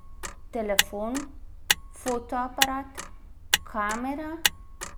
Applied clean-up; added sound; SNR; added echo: none; Motor vehicle (road); -2 dB; none.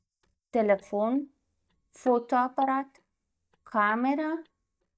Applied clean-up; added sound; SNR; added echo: neural mask model DeepFilterNet 3.